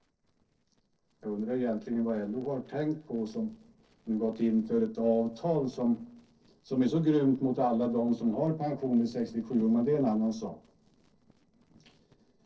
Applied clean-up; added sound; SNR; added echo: neural separator model SepFormer DNS4.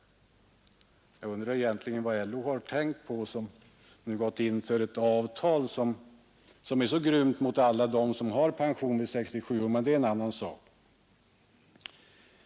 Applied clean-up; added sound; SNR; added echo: none; none; none; none.